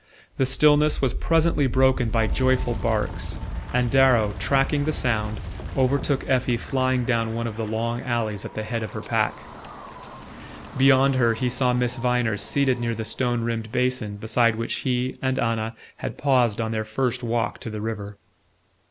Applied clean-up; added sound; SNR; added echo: none; Wind; 10 dB; none.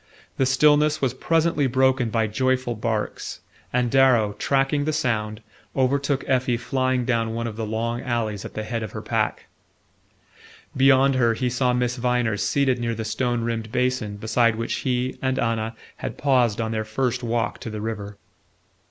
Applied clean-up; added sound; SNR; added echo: none; none; none; none.